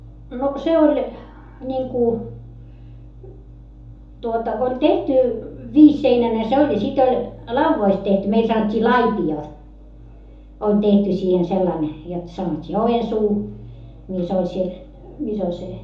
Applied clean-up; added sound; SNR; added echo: none; none; none; reverberation time 1.0 s.